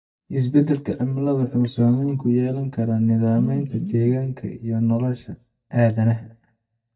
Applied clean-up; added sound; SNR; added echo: neural mask model DeepFilterNet 3.